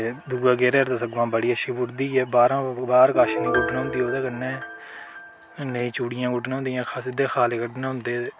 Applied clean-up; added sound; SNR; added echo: none; Piano; 11 dB; none.